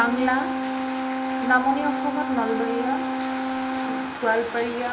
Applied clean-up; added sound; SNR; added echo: none; Brass instrument; 2 dB; none.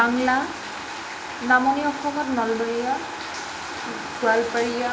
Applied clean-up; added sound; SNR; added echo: none; none; none; none.